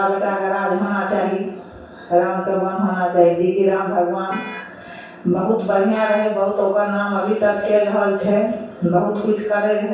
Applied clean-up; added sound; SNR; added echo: none; Vehicle horn, car horn, honking; 17 dB; reverberation time 0.7 s.